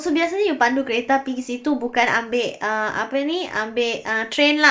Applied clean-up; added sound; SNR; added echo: neural mask model Resemble Enhance denoiser.